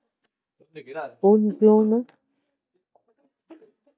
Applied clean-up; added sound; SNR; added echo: neural mask model DeepFilterNet 3.